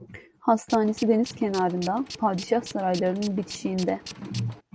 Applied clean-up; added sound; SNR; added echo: none; Tools; 16 dB; none.